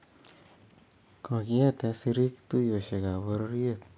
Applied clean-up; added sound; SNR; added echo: none; none; none; none.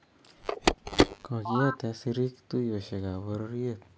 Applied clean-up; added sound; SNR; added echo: none; Telephone; -2 dB; none.